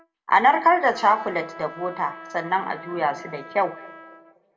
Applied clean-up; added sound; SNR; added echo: none; Trumpet; 18 dB; reverberation time 1.0 s.